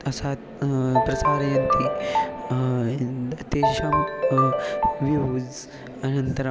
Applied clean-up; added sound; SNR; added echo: none; Ringtone; -1 dB; none.